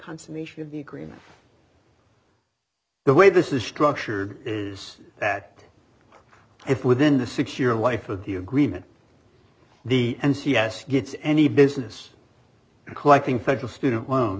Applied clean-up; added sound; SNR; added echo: none; none; none; none.